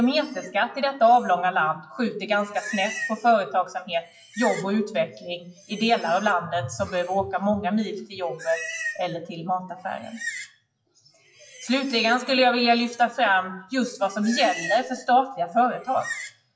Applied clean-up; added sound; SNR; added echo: classical method WPE with log-MMSE.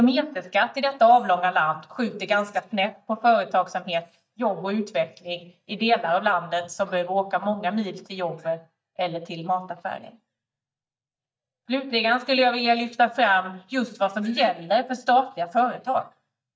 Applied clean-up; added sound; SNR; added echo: neural mask model DeepFilterNet 3.